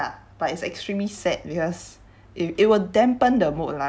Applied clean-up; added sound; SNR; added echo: none; none; none; none.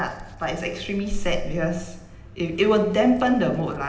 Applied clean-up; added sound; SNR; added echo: none; Hands; 9 dB; reverberation time 0.9 s.